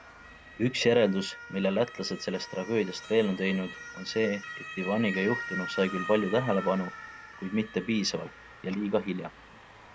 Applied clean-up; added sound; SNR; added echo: none; Motor vehicle (road) / Siren; 12 dB; none.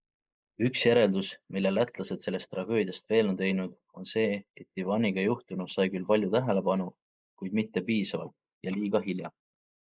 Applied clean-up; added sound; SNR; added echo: neural mask model Resemble Enhance denoiser.